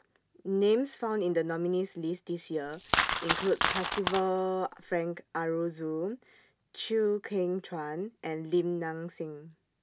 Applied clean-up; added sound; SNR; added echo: none; Coin (dropping); 1 dB; none.